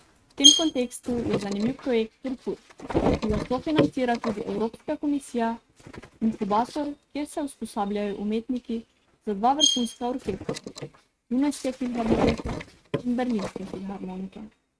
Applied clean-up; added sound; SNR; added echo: neural mask model RNNoise.